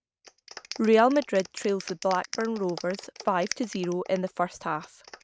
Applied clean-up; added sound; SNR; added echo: neural mask model RNNoise.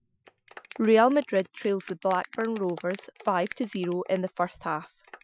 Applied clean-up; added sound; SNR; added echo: classical method Wiener filter.